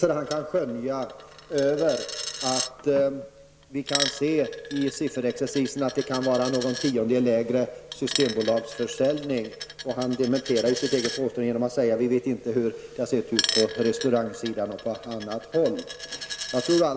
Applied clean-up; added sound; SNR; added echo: none; Coin (dropping); 10 dB; none.